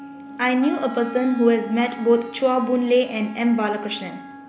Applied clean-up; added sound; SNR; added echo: none; Wind instrument, woodwind instrument; 15 dB; none.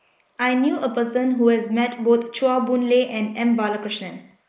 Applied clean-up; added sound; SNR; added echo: neural mask model Resemble Enhance denoiser.